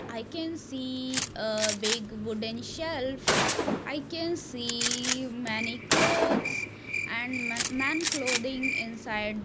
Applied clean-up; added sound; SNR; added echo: none; Gunshot, gunfire + Cricket; -1 dB; none.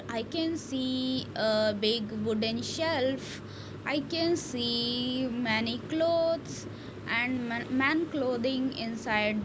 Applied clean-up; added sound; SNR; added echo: none; none; none; none.